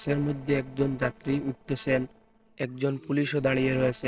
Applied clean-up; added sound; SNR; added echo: neural separator model SepFormer DNS4.